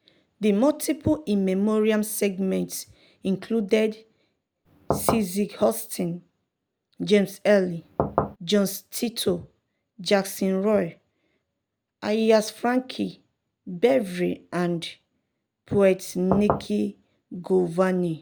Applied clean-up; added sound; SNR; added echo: none; Knock / Wood; 2 dB; none.